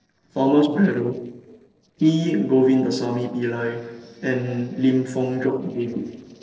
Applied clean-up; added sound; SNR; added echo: neural separator model SepFormer DNS4.